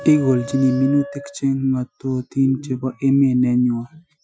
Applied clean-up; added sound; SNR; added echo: classical method Wiener filter.